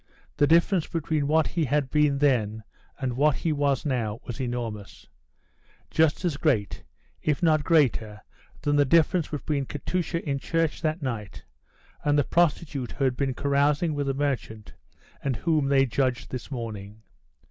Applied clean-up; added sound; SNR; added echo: none; none; none; none.